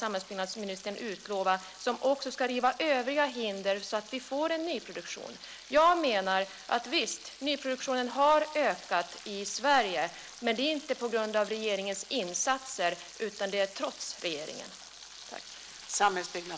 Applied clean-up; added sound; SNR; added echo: none; Frying (food); 18 dB; none.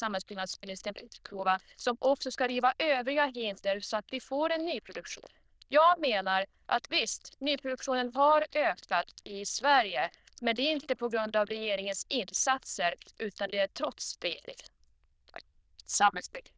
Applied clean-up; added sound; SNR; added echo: neural diffusion model UNIVERSE++.